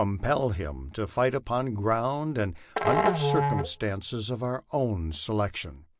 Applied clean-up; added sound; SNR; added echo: none; Musical instrument; 1 dB; none.